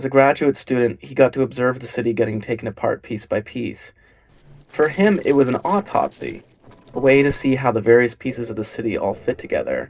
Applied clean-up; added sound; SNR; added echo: neural separator model SepFormer DNS4.